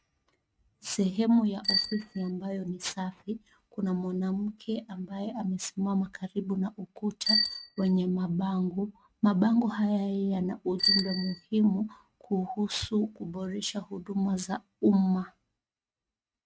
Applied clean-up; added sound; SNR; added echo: neural mask model RNNoise.